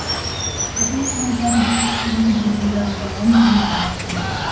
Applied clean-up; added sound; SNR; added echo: none; Water; 3 dB; reverberation time 0.9 s.